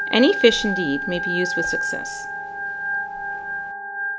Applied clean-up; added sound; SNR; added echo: none; Organ; 3 dB; none.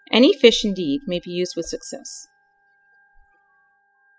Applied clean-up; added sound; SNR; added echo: classical method spectral subtraction.